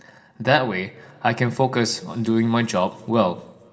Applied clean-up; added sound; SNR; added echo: none; none; none; reverberation time 2.0 s.